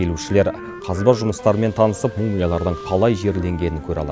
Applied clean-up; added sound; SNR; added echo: none; Wind instrument, woodwind instrument; 15 dB; none.